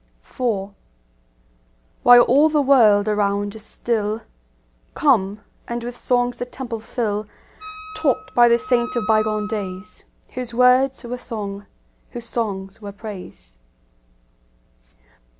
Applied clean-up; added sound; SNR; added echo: none; Wind instrument, woodwind instrument; 13 dB; none.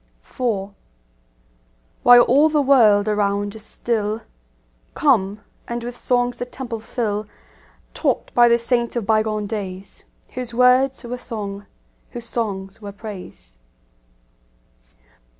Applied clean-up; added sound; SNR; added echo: none; none; none; none.